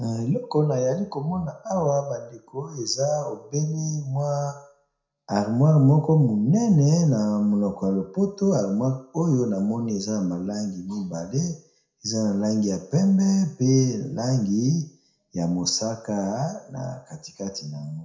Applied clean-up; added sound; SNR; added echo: none; none; none; reverberation time 0.4 s.